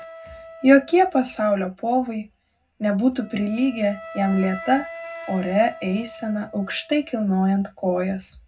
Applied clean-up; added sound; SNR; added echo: none; Wind instrument, woodwind instrument; 18 dB; reverberation time 0.3 s.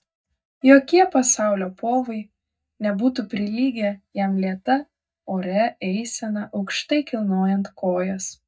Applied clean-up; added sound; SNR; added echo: neural mask model DeepFilterNet 3.